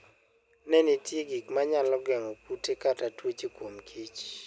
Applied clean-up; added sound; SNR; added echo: none; none; none; none.